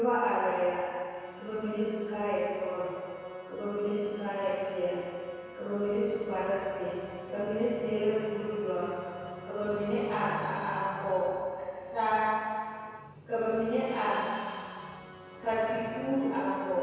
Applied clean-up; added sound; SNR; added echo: none; Organ; 18 dB; reverberation time 2.2 s.